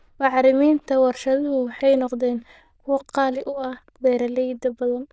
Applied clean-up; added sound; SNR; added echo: neural diffusion model UNIVERSE++.